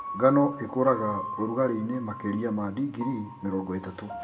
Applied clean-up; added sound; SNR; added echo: none; Piano; 11 dB; reverberation time 0.6 s.